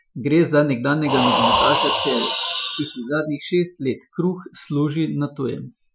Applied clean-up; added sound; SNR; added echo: classical method Wiener filter.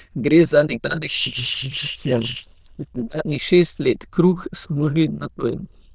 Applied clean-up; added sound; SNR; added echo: neural diffusion model UNIVERSE++.